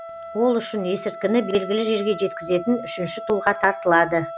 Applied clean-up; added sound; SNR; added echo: none; Wind instrument, woodwind instrument; 12 dB; none.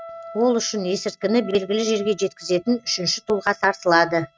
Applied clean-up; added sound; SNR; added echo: neural mask model RNNoise.